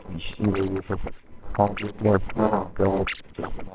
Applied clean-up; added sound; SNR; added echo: neural separator model SepFormer WHAMR!.